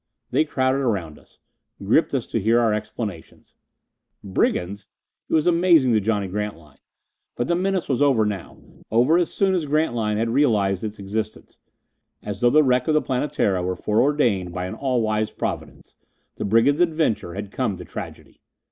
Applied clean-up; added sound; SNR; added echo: neural mask model Resemble Enhance denoiser.